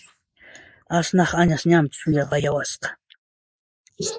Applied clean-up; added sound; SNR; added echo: neural mask model Resemble Enhance denoiser.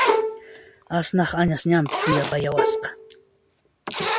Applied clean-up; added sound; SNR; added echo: none; Bowed string instrument + Zipper (clothing); 1 dB; none.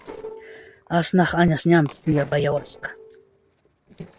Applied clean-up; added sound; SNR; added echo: neural separator model SepFormer DNS4.